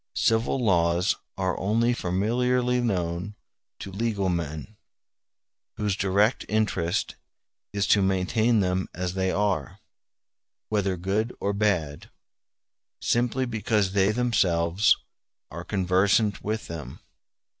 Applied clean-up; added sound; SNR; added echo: none; none; none; none.